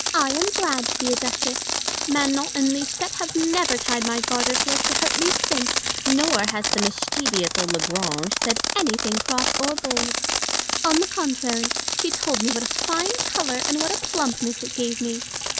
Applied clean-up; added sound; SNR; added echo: none; Sink (filling or washing) / Water tap, faucet + Fireworks; -1 dB; none.